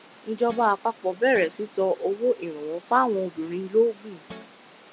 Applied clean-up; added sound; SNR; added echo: none; Guitar; 19 dB; none.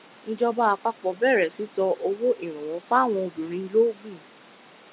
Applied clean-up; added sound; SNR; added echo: none; none; none; none.